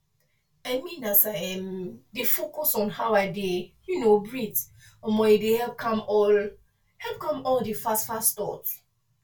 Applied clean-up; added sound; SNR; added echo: none; none; none; reverberation time 0.2 s.